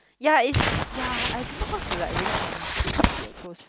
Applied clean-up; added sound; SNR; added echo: none; Crumpling, crinkling; -3 dB; none.